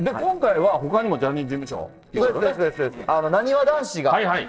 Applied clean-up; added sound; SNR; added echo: neural separator model SepFormer DNS4.